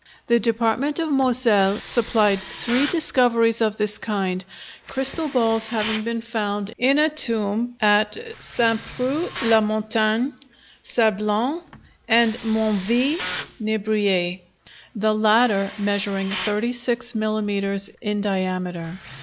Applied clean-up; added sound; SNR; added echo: none; Tools; 16 dB; none.